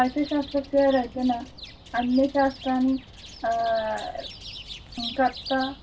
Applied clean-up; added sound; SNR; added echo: none; Chirp, tweet; 15 dB; reverberation time 0.1 s.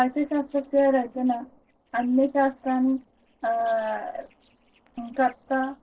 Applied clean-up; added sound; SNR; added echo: neural separator model SepFormer DNS4.